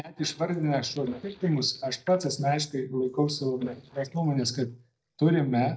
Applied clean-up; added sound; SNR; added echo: neural mask model DeepFilterNet 3.